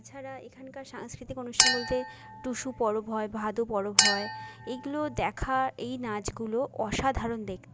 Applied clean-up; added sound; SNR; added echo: none; Chink, clink; -1 dB; none.